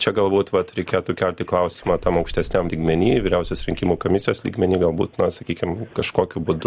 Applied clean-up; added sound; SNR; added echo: none; Bird; 17 dB; none.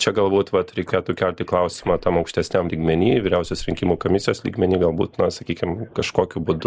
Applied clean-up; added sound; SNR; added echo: neural mask model Resemble Enhance denoiser.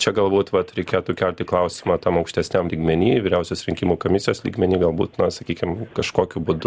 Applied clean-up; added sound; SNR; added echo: none; none; none; none.